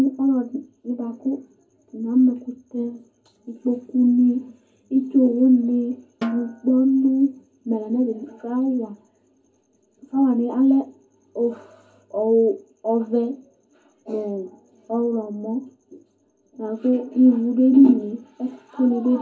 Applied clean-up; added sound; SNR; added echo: none; Snare drum; 12 dB; reverberation time 0.4 s.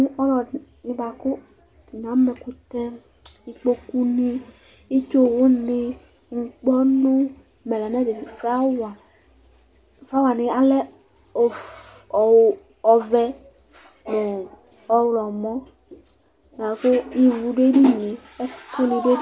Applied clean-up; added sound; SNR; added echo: none; none; none; none.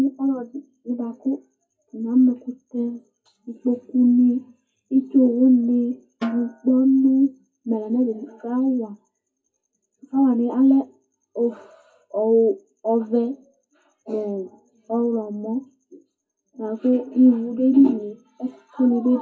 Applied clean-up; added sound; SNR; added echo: classical method WPE with log-MMSE.